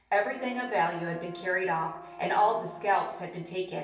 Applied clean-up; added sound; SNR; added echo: none; Brass instrument; 18 dB; reverberation time 0.7 s.